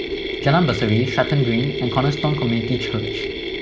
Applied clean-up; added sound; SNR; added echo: none; Mechanisms; 5 dB; none.